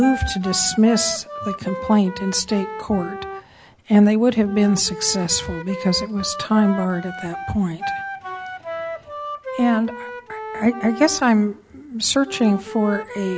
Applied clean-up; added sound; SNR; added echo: none; Wind instrument, woodwind instrument; 11 dB; none.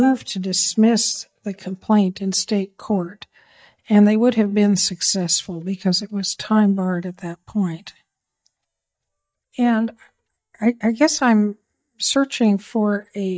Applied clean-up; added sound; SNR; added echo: neural mask model DeepFilterNet 3.